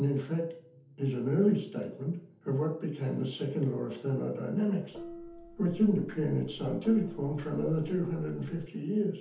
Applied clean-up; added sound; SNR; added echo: none; Gong; 16 dB; reverberation time 0.6 s.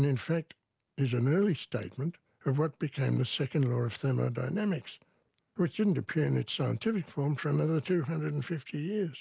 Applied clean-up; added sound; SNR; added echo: none; none; none; none.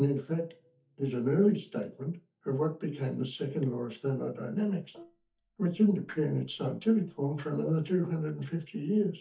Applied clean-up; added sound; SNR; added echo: neural mask model DeepFilterNet 3.